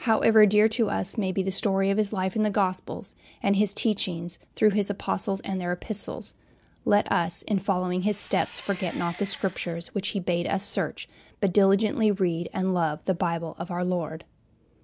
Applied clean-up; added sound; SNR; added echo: none; Engine; 19 dB; none.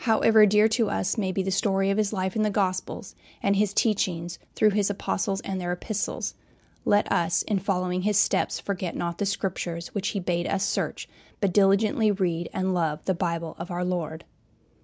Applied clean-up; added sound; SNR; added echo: none; none; none; none.